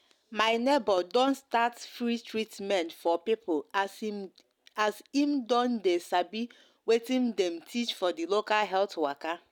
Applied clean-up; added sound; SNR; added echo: none; none; none; none.